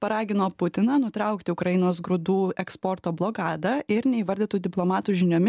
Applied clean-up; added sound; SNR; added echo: none; none; none; none.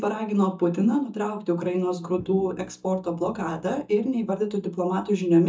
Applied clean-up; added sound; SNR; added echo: neural mask model DeepFilterNet 3.